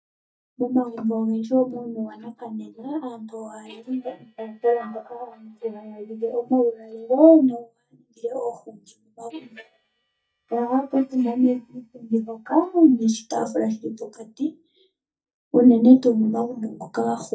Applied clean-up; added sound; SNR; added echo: neural mask model DeepFilterNet 3.